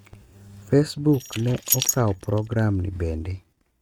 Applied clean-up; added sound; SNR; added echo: neural mask model RNNoise.